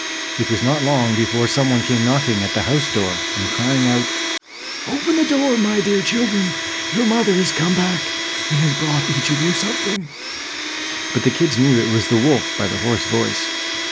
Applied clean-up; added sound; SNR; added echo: none; Domestic sounds, home sounds; 4 dB; none.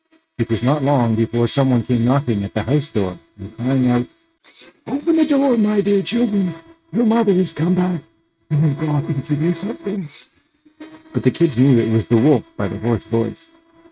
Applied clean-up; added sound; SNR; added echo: neural mask model RNNoise.